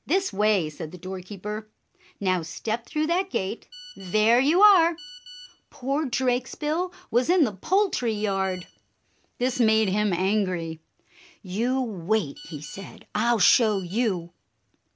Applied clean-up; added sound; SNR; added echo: none; Telephone; 20 dB; none.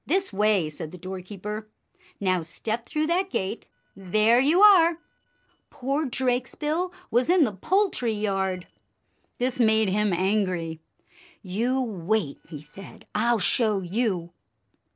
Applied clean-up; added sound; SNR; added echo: neural separator model SepFormer DNS4.